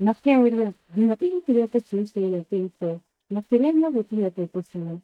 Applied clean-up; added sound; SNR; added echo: neural mask model DeepFilterNet 3.